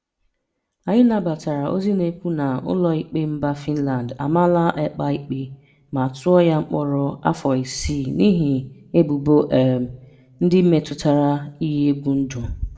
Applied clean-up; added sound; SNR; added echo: none; none; none; reverberation time 0.5 s.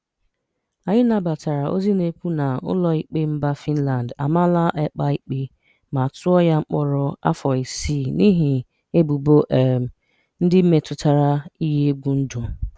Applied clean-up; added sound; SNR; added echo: none; none; none; none.